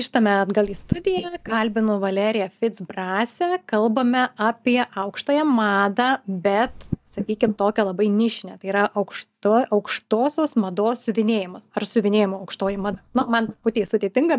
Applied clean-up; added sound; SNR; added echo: neural mask model DeepFilterNet 3.